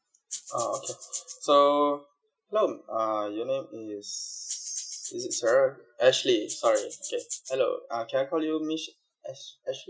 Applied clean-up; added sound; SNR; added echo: classical method Wiener filter.